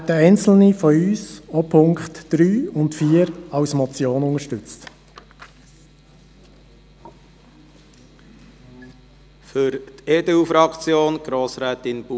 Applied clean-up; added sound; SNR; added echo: none; none; none; none.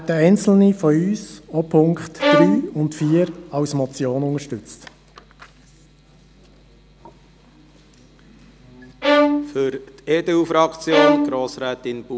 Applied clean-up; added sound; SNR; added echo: none; Bowed string instrument; -1 dB; none.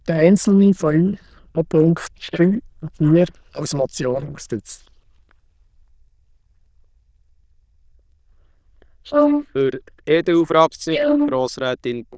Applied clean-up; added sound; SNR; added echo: neural diffusion model UNIVERSE++.